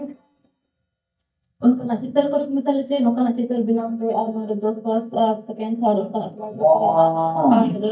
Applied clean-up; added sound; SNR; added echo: neural mask model DeepFilterNet 3.